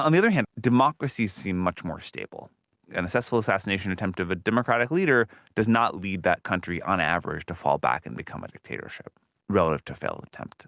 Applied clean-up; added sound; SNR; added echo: none; none; none; none.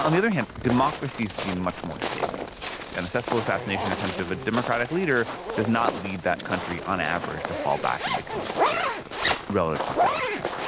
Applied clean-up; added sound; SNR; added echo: none; Zipper (clothing) + Walk, footsteps; 2 dB; none.